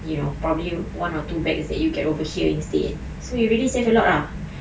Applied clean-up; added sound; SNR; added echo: none; none; none; none.